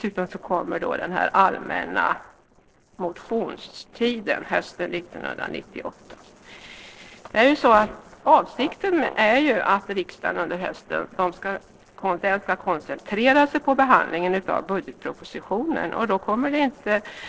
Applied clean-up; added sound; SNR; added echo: neural separator model SepFormer DNS4.